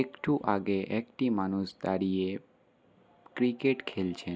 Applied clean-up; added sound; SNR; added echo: none; none; none; none.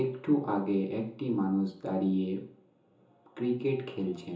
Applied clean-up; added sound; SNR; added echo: none; none; none; reverberation time 0.6 s.